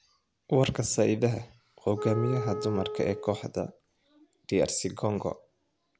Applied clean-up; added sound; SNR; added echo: none; Wind instrument, woodwind instrument; 8 dB; none.